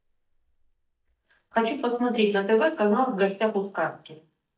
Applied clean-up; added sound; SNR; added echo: neural mask model DeepFilterNet 3.